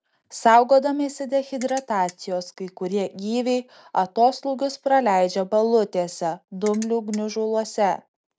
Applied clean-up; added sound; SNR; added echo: none; Ratchet, pawl; 19 dB; none.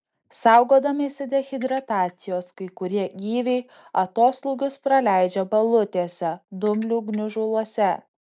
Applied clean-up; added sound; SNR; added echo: neural mask model Resemble Enhance denoiser.